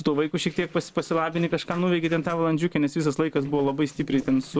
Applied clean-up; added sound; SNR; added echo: neural separator model SepFormer DNS4.